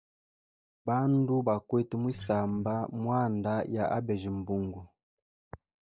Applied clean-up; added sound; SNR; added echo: neural mask model DeepFilterNet 3.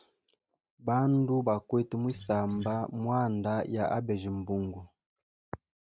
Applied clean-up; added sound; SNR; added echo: neural mask model RNNoise.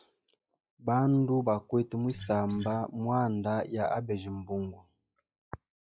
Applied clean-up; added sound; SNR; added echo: classical method log-MMSE.